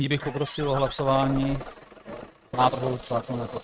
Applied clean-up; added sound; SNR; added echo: neural mask model RNNoise.